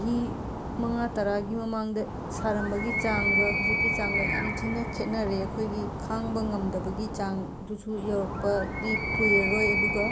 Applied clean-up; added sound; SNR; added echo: none; Animal; 0 dB; reverberation time 1.1 s.